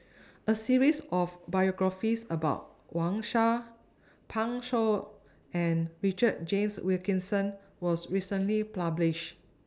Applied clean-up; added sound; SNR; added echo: none; none; none; none.